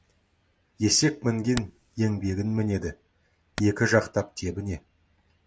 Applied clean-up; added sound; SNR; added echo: none; Hammer; 19 dB; none.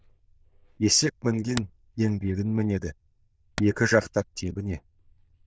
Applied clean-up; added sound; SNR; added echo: neural diffusion model UNIVERSE++.